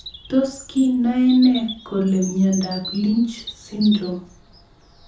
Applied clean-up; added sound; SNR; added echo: none; Bird vocalization, bird call, bird song; 16 dB; reverberation time 0.5 s.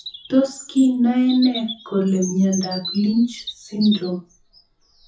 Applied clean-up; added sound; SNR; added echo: classical method WPE with log-MMSE.